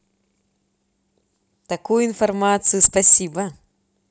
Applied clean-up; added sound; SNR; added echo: none; none; none; none.